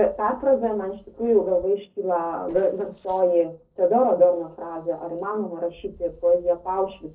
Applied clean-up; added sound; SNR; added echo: neural separator model SepFormer DNS4.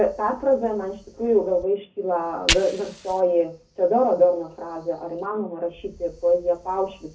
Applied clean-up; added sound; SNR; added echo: none; Fire; 12 dB; reverberation time 0.4 s.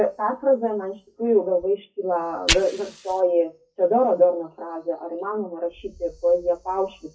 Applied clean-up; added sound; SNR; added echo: classical method WPE with log-MMSE.